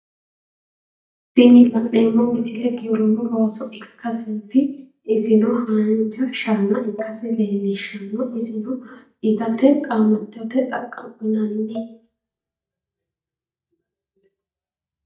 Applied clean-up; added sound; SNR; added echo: neural mask model DeepFilterNet 3.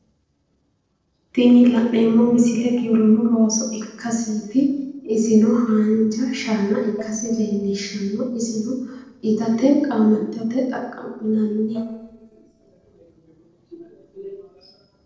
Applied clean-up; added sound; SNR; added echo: neural separator model SepFormer DNS4.